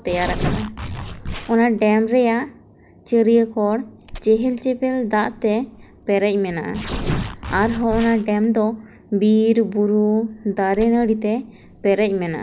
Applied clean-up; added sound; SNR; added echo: none; Tearing; 12 dB; none.